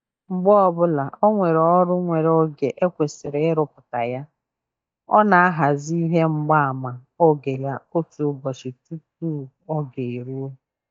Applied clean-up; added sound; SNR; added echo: neural mask model DeepFilterNet 3.